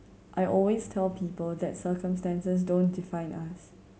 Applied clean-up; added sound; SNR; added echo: none; none; none; none.